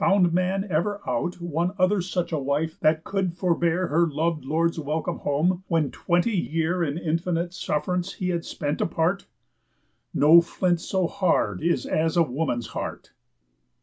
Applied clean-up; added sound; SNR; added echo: none; none; none; none.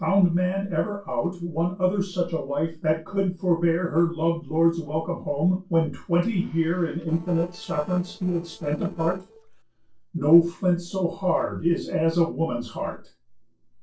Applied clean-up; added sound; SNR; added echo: neural separator model SepFormer DNS4.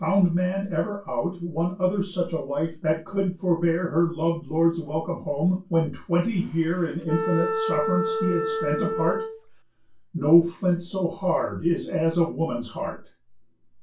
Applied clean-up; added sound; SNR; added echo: none; Wind instrument, woodwind instrument; 3 dB; reverberation time 0.2 s.